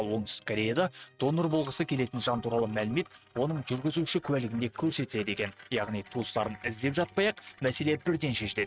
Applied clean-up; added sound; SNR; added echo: neural mask model RNNoise.